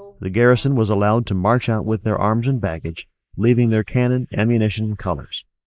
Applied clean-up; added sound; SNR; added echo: neural mask model Resemble Enhance denoiser.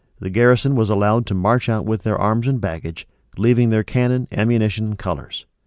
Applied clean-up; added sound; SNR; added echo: none; none; none; none.